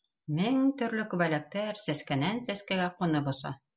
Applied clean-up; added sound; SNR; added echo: none; none; none; none.